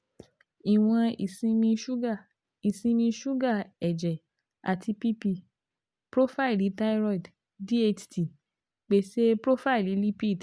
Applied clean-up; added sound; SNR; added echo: none; none; none; none.